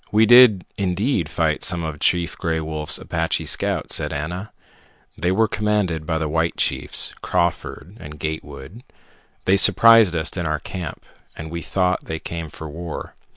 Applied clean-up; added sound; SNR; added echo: none; none; none; none.